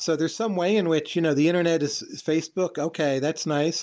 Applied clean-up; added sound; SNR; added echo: none; none; none; none.